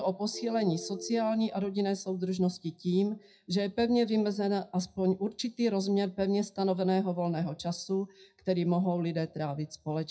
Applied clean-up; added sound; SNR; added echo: classical method WPE with log-MMSE.